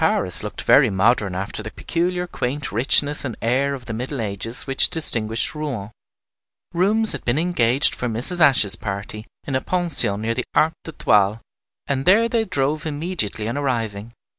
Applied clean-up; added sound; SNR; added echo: none; none; none; none.